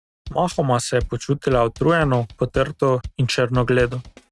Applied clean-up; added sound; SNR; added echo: neural mask model RNNoise.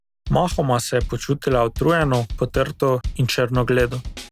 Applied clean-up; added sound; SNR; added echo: none; Drum kit; 11 dB; none.